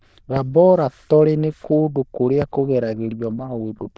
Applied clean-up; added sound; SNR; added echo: neural diffusion model UNIVERSE++.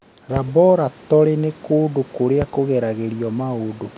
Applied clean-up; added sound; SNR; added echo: none; Crackle; 19 dB; none.